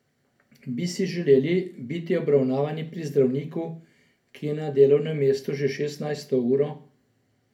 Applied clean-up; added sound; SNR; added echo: none; none; none; reverberation time 0.3 s.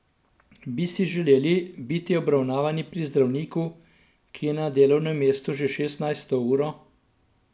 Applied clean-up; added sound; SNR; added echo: none; none; none; none.